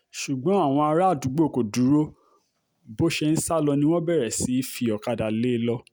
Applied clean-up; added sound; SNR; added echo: none; none; none; none.